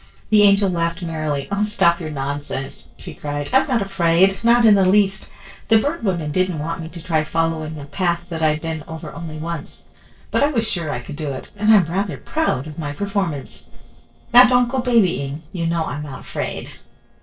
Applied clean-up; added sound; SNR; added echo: neural separator model SepFormer DNS4.